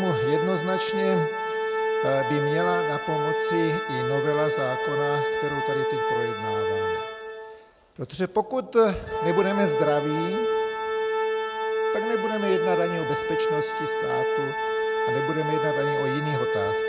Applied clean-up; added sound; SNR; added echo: none; Organ; -2 dB; none.